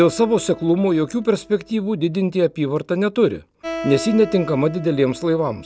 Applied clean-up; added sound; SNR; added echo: none; Acoustic guitar; 16 dB; none.